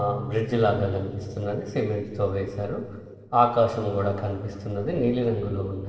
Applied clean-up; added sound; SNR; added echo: neural separator model SepFormer DNS4.